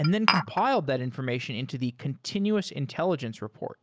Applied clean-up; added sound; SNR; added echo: none; Glass; 2 dB; none.